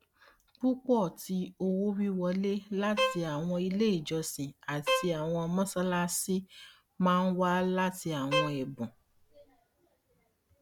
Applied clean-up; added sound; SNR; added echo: none; Bowed string instrument; 4 dB; none.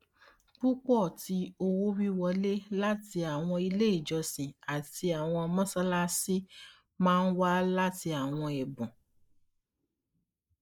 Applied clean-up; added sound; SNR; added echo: neural mask model Resemble Enhance denoiser.